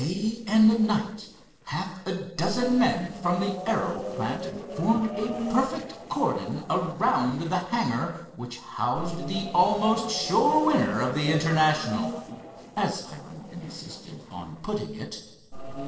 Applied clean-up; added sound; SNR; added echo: neural separator model SepFormer DNS4.